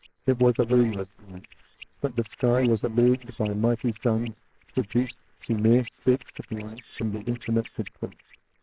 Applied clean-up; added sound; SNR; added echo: neural separator model SepFormer WHAMR!.